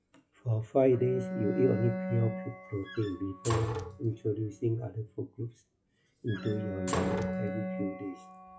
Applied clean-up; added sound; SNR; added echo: classical method log-MMSE.